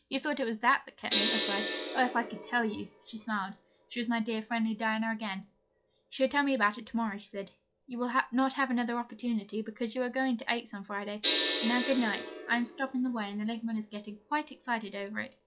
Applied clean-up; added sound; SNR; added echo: classical method log-MMSE.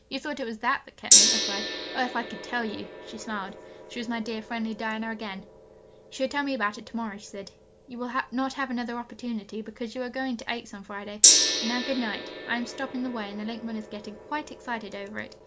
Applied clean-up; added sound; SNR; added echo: none; Gong; -3 dB; none.